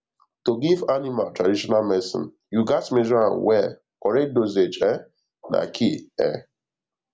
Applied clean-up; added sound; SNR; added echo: none; none; none; none.